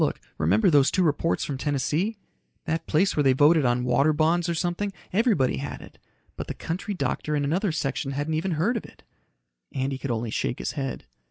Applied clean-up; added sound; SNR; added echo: none; none; none; none.